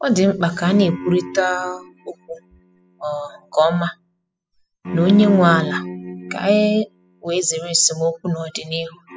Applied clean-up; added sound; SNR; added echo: classical method spectral subtraction.